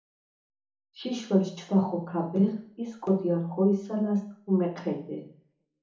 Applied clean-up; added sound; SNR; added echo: none; none; none; reverberation time 0.8 s.